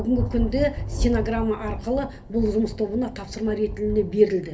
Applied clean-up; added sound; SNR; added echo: none; Thunder; 6 dB; reverberation time 0.3 s.